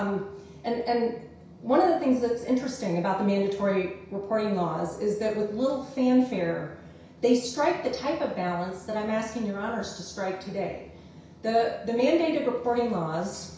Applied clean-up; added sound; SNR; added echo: none; none; none; reverberation time 0.6 s.